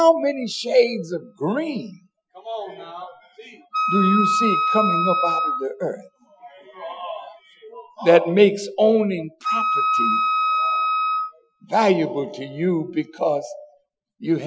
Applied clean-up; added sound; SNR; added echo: classical method Wiener filter.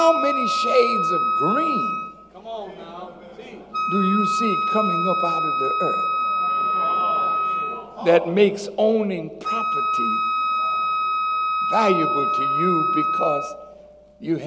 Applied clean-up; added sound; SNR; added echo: none; Wind instrument, woodwind instrument; -1 dB; none.